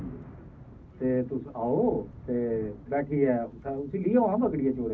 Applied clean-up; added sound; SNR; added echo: none; Thunder / Rain; 18 dB; reverberation time 0.4 s.